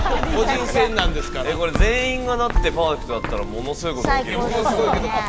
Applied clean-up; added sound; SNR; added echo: none; Walk, footsteps; 3 dB; none.